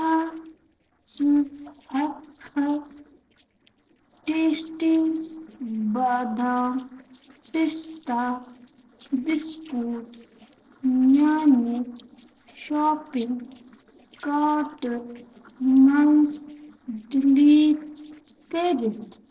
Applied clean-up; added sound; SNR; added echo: neural separator model SepFormer DNS4.